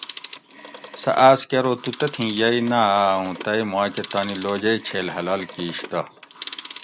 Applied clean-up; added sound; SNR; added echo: none; Telephone; 17 dB; none.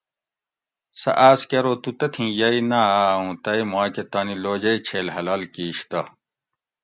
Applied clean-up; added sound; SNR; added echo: none; none; none; none.